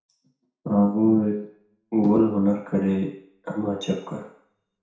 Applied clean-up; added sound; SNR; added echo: none; none; none; reverberation time 0.6 s.